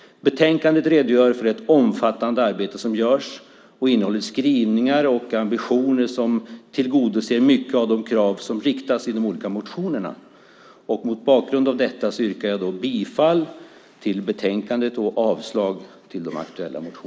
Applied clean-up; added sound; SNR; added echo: none; none; none; none.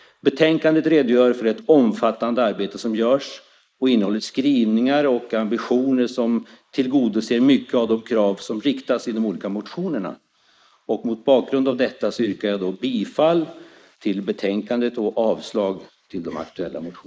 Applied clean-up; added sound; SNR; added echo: neural mask model Resemble Enhance denoiser.